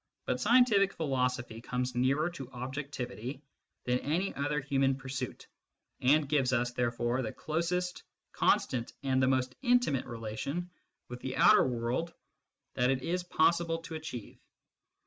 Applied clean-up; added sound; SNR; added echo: none; none; none; none.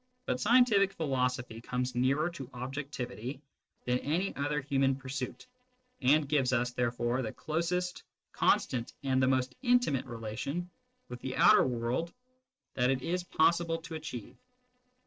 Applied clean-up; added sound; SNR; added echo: neural separator model SepFormer DNS4.